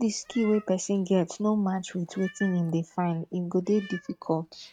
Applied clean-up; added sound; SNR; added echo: neural mask model RNNoise.